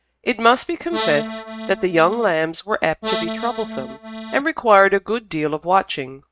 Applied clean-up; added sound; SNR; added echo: neural mask model RNNoise.